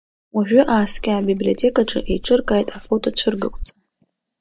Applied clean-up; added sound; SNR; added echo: neural mask model DeepFilterNet 3.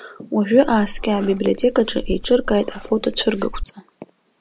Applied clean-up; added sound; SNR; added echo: none; Meow; 11 dB; none.